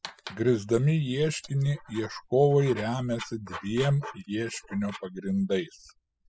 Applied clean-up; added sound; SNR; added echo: classical method spectral subtraction.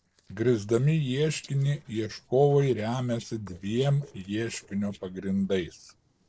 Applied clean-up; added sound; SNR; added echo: neural separator model SepFormer DNS4.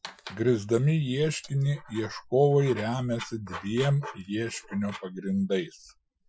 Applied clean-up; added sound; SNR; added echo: classical method Wiener filter.